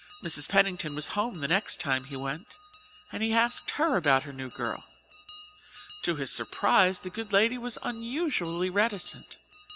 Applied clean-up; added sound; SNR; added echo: none; Bell; 15 dB; none.